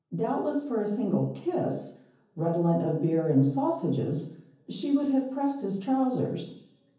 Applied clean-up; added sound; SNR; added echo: none; none; none; reverberation time 0.7 s.